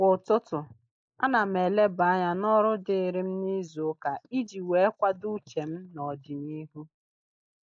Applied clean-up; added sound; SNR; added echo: neural mask model Resemble Enhance denoiser.